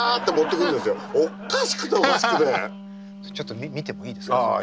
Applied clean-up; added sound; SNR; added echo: none; Wind instrument, woodwind instrument; 15 dB; none.